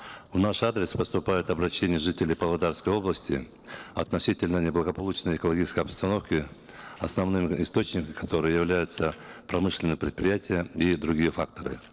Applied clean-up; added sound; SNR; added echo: neural separator model SepFormer DNS4.